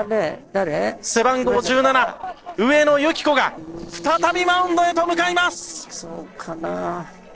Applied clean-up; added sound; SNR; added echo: neural separator model SepFormer DNS4.